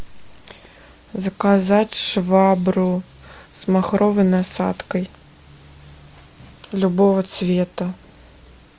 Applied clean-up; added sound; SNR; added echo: none; none; none; none.